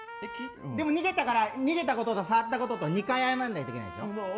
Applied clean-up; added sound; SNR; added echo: none; Trumpet; 15 dB; reverberation time 1.8 s.